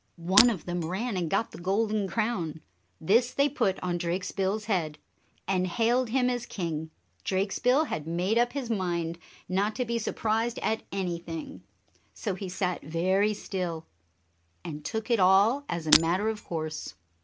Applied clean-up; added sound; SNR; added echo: none; Shatter; 2 dB; none.